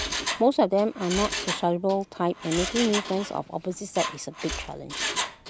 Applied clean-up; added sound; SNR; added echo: none; Mechanisms; 6 dB; none.